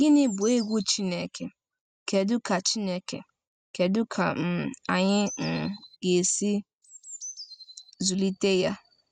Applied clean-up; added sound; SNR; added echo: none; Bird; 16 dB; none.